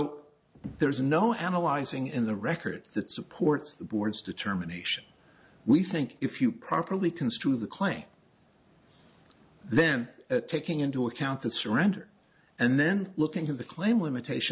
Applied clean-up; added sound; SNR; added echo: none; none; none; none.